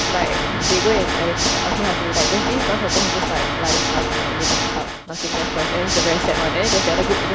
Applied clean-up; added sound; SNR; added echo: none; Water / Mechanisms; -4 dB; none.